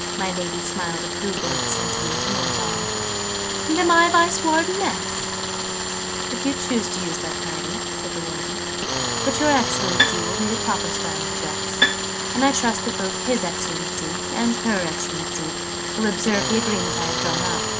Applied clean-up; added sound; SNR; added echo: none; Tools + Bowed string instrument; -1 dB; none.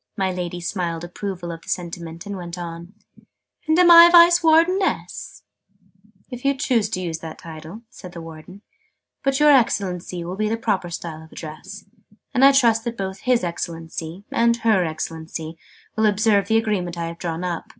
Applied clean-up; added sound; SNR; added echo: none; none; none; none.